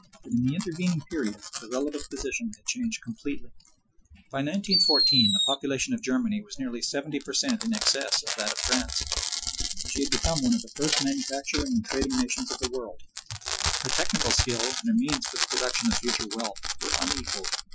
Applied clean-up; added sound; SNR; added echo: classical method Wiener filter.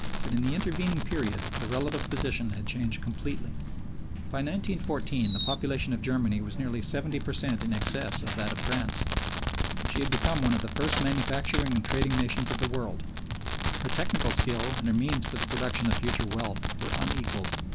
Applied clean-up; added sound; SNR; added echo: none; Fireworks + Typing; -2 dB; none.